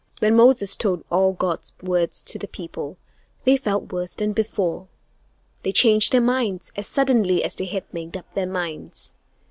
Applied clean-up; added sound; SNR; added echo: none; none; none; none.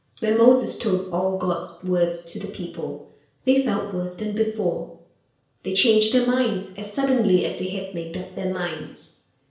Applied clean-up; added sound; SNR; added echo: none; none; none; reverberation time 0.5 s.